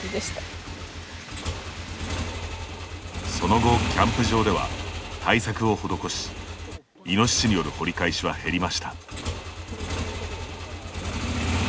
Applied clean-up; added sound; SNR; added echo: none; Motorcycle / Engine; 3 dB; none.